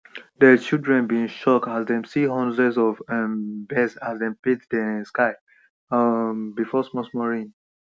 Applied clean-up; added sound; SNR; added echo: none; none; none; none.